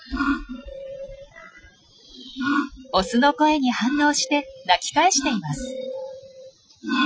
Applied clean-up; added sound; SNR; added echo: classical method Wiener filter.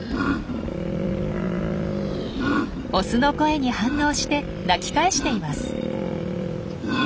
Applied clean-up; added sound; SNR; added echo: none; Wind; 12 dB; none.